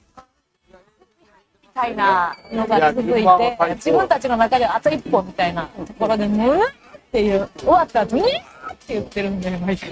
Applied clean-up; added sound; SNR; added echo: neural mask model RNNoise.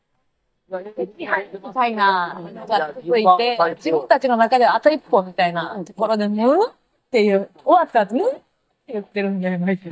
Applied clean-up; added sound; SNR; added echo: neural mask model DeepFilterNet 3.